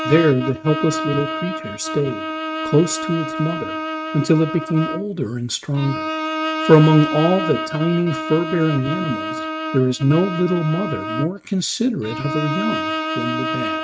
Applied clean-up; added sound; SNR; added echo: neural mask model RNNoise.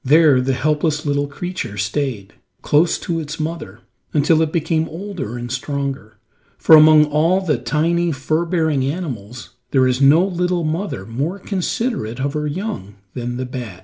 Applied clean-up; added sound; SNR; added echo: none; none; none; none.